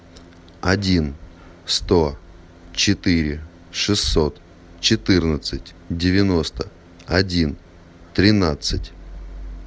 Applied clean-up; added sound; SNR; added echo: none; none; none; none.